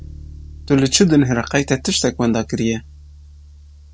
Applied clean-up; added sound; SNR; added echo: none; Bass guitar; 18 dB; none.